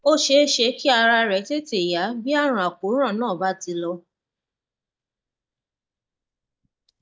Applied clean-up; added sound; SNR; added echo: neural mask model DeepFilterNet 3.